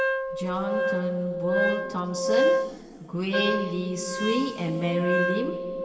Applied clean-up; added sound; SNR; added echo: none; Wind instrument, woodwind instrument; -2 dB; reverberation time 2.4 s.